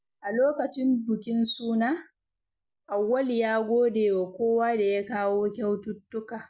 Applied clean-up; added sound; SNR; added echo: none; none; none; none.